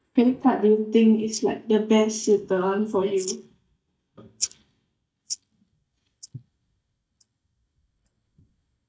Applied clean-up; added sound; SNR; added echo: neural mask model DeepFilterNet 3.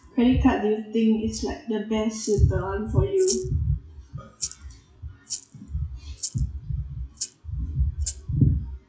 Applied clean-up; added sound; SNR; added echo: classical method WPE with log-MMSE.